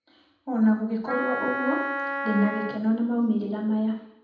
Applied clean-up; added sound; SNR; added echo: none; Wind instrument, woodwind instrument; 5 dB; reverberation time 0.8 s.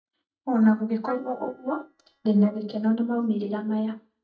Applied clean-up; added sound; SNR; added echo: neural mask model DeepFilterNet 3.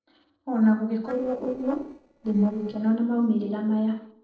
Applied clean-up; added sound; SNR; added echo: neural separator model SepFormer DNS4.